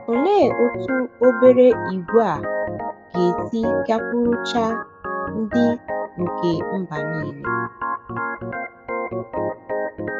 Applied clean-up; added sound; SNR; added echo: none; Organ; 5 dB; none.